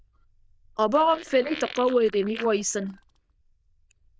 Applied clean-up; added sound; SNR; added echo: neural diffusion model UNIVERSE++.